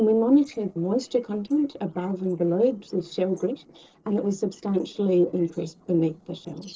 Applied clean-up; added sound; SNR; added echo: neural separator model SepFormer DNS4.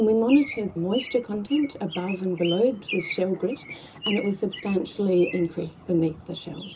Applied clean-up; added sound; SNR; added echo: none; Bird; 12 dB; reverberation time 0.2 s.